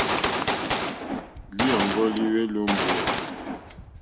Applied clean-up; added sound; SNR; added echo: none; Gunshot, gunfire; -1 dB; none.